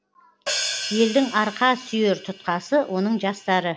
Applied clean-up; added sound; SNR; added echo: none; Hi-hat; 10 dB; none.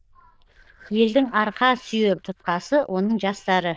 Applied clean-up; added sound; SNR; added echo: neural diffusion model UNIVERSE++.